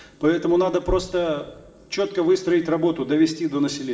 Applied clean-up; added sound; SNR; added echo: none; none; none; reverberation time 0.9 s.